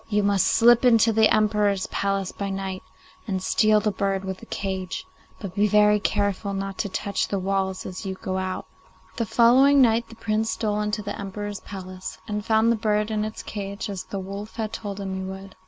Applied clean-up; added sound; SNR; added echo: none; none; none; none.